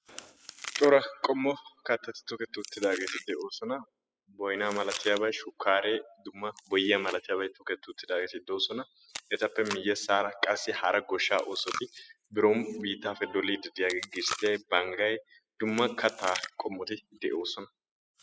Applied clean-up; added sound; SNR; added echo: classical method spectral subtraction.